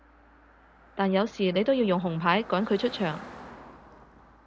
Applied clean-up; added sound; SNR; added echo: none; Car passing by; 19 dB; none.